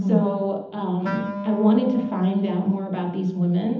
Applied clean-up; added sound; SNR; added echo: none; Wind instrument, woodwind instrument; 12 dB; reverberation time 0.8 s.